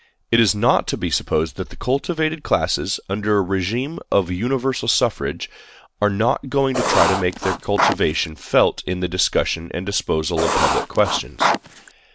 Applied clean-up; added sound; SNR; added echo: none; Writing; 1 dB; none.